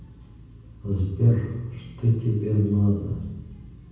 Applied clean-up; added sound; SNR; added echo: none; none; none; reverberation time 1.1 s.